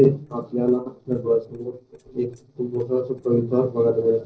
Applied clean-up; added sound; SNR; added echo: neural separator model SepFormer DNS4.